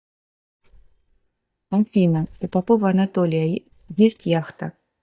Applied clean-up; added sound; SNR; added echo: neural mask model DeepFilterNet 3.